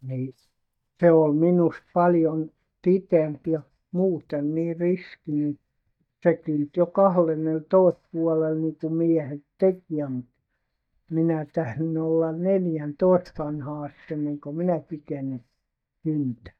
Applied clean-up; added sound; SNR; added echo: neural mask model DeepFilterNet 3.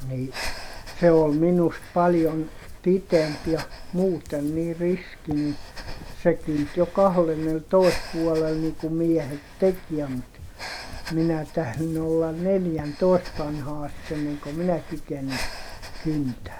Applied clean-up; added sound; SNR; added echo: none; Breathing; 12 dB; none.